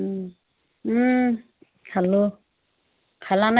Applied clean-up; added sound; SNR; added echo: none; none; none; none.